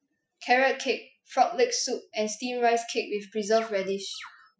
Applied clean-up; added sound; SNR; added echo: classical method Wiener filter.